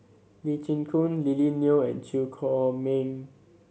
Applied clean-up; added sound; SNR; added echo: none; none; none; none.